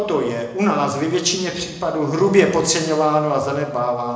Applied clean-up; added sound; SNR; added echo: none; none; none; reverberation time 0.9 s.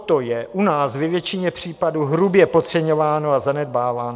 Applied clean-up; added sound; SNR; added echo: none; none; none; none.